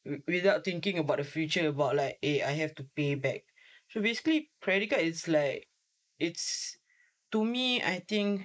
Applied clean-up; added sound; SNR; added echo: neural mask model Resemble Enhance denoiser.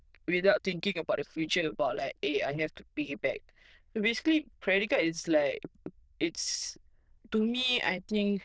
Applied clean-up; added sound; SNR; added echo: neural diffusion model UNIVERSE++.